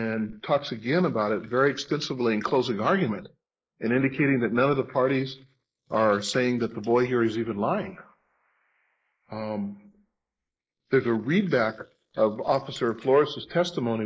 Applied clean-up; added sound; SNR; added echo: neural mask model Resemble Enhance denoiser.